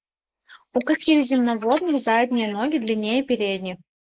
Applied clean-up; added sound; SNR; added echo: neural mask model Resemble Enhance denoiser.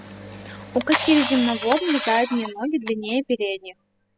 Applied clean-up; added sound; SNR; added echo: classical method spectral subtraction.